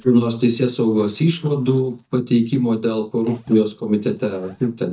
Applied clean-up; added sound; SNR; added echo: neural mask model DeepFilterNet 3.